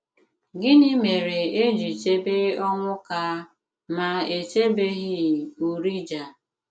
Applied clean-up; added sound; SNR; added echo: none; none; none; none.